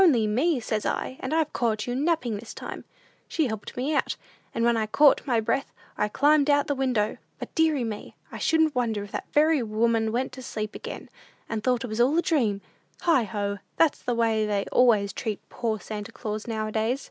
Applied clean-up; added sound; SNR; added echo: none; none; none; none.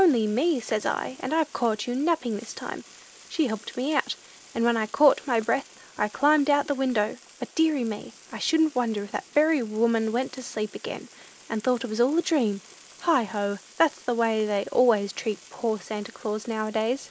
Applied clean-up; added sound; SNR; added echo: neural mask model Resemble Enhance denoiser.